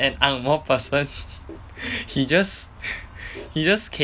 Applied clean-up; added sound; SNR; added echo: none; none; none; none.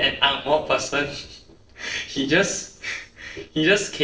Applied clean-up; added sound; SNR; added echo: neural separator model SepFormer DNS4.